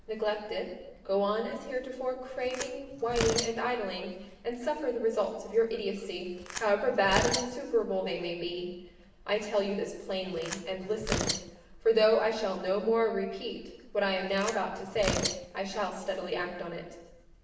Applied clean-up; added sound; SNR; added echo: none; Tearing; 9 dB; reverberation time 1.0 s.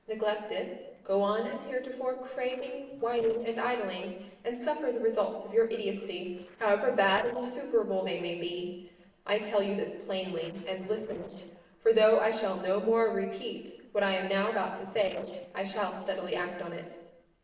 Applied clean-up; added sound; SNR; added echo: neural separator model SepFormer DNS4.